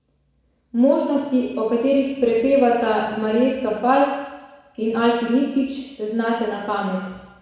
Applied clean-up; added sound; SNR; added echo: none; none; none; reverberation time 1.1 s.